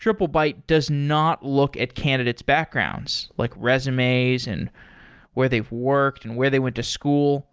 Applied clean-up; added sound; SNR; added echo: none; none; none; none.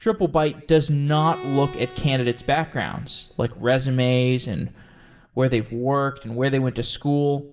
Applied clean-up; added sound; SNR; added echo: none; Bowed string instrument; 18 dB; reverberation time 0.5 s.